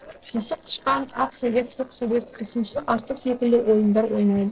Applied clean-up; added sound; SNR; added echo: neural separator model SepFormer DNS4.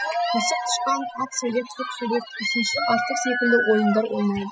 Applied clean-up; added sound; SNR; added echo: classical method spectral subtraction.